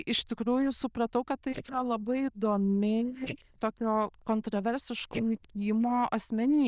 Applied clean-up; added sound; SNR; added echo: neural diffusion model UNIVERSE++.